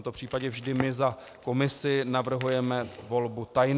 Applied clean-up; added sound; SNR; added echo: none; Crackle; 18 dB; none.